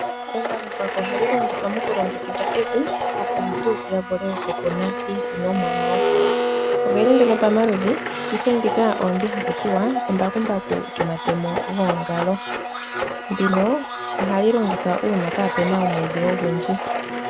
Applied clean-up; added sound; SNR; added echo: none; Domestic sounds, home sounds; 1 dB; none.